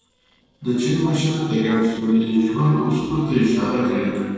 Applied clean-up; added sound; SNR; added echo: neural separator model SepFormer DNS4.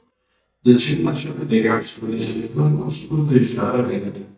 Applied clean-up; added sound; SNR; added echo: neural mask model DeepFilterNet 3.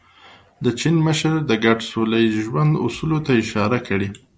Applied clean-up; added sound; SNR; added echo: none; none; none; none.